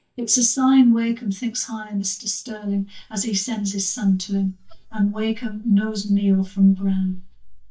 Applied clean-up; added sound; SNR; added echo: neural mask model DeepFilterNet 3.